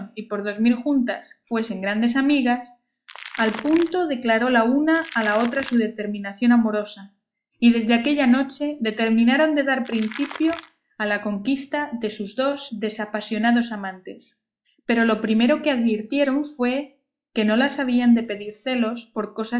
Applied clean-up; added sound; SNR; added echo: classical method log-MMSE.